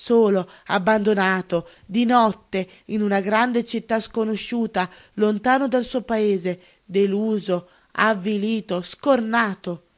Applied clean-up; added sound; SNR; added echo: none; none; none; none.